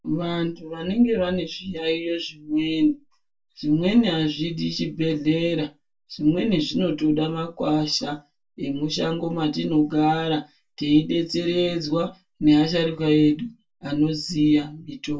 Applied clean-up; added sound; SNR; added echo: none; none; none; reverberation time 0.1 s.